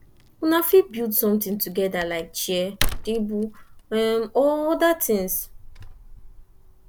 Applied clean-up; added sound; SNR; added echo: none; Tearing / Wood; 10 dB; none.